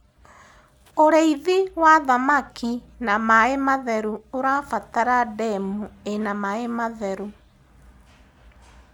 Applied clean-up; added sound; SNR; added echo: none; none; none; none.